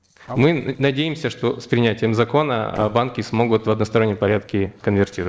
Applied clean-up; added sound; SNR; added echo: neural separator model SepFormer DNS4.